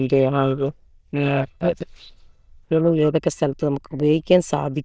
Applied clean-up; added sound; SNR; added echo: neural diffusion model UNIVERSE++.